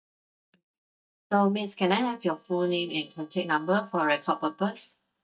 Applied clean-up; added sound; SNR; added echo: neural mask model DeepFilterNet 3.